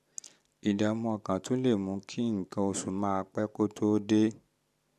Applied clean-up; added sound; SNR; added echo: none; none; none; none.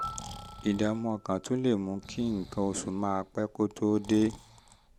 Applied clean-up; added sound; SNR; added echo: none; Breathing + Piano; 16 dB; none.